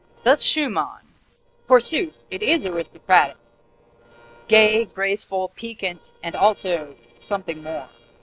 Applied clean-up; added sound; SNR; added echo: neural separator model SepFormer DNS4.